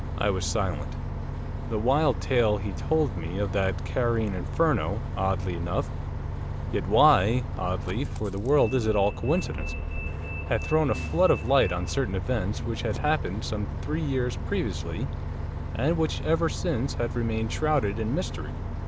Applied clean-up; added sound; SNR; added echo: none; Bus; 4 dB; none.